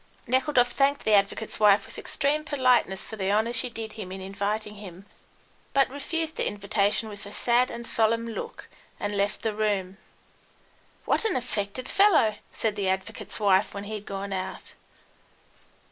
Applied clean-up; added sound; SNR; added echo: none; none; none; none.